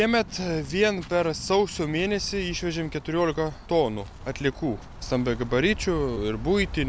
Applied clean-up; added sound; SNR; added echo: none; none; none; none.